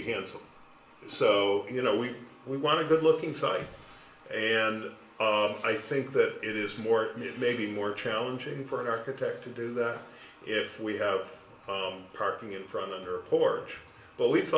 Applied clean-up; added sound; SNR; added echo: none; none; none; reverberation time 0.5 s.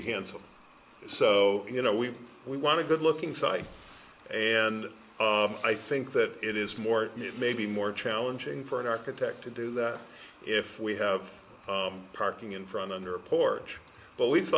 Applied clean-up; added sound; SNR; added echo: none; none; none; none.